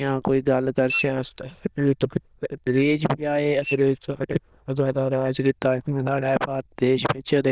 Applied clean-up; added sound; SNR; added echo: neural diffusion model UNIVERSE++.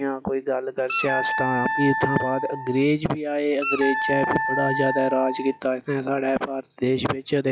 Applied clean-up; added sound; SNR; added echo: classical method log-MMSE.